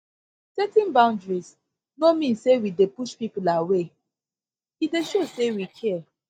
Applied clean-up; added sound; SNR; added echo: neural mask model DeepFilterNet 3.